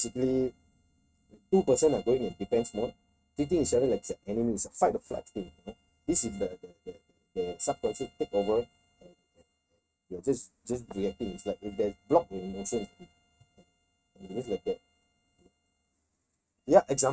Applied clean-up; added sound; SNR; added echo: neural mask model RNNoise.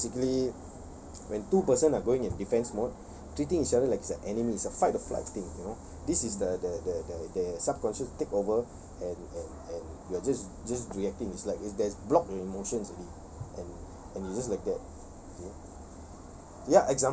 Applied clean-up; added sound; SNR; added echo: none; none; none; none.